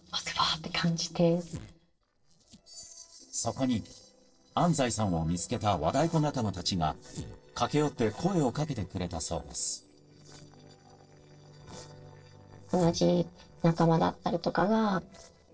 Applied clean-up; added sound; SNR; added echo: neural separator model SepFormer DNS4.